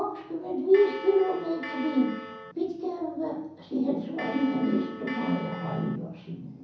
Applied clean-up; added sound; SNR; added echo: none; Bell; 10 dB; reverberation time 0.6 s.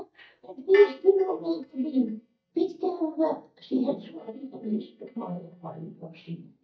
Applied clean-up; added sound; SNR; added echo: neural mask model DeepFilterNet 3.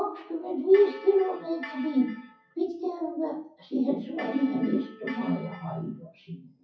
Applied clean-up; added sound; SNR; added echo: classical method WPE with log-MMSE.